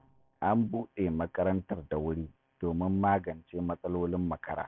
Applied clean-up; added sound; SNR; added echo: none; none; none; none.